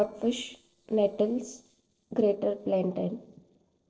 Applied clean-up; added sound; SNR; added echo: neural separator model SepFormer DNS4.